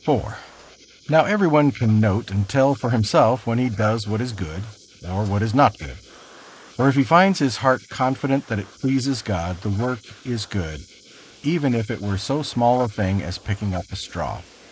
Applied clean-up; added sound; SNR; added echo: neural mask model Resemble Enhance denoiser.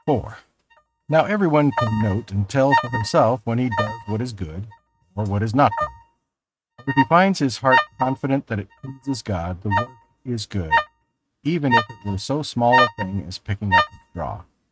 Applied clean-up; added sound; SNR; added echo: neural mask model RNNoise.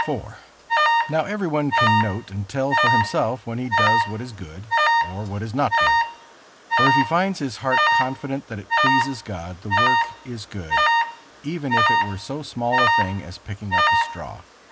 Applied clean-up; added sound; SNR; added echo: none; Alarm; -5 dB; none.